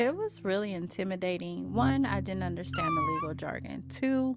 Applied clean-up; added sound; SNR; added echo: none; Meow; 5 dB; none.